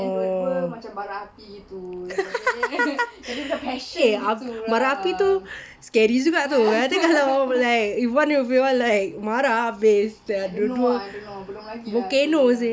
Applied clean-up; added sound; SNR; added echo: none; none; none; none.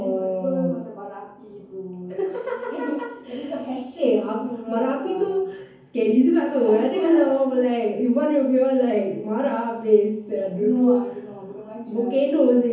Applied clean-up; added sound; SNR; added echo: none; none; none; reverberation time 0.7 s.